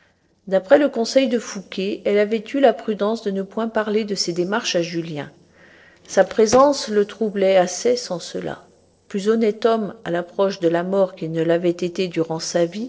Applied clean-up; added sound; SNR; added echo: neural separator model SepFormer DNS4.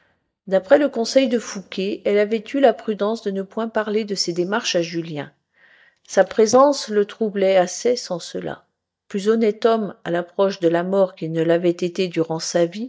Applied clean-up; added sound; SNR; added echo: neural mask model DeepFilterNet 3.